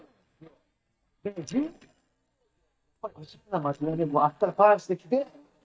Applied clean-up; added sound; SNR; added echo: neural mask model DeepFilterNet 3.